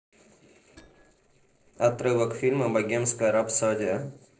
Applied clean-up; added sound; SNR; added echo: neural separator model SepFormer DNS4.